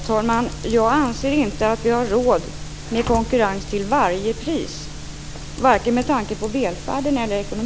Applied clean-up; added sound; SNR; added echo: none; Typing; 16 dB; none.